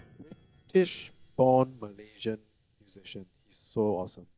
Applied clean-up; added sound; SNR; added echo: neural mask model DeepFilterNet 3.